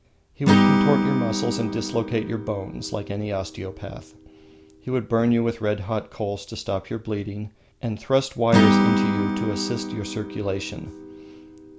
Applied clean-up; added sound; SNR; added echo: none; Acoustic guitar / Strum; -1 dB; none.